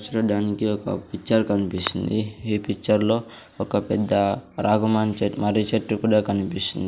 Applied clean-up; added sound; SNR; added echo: none; none; none; none.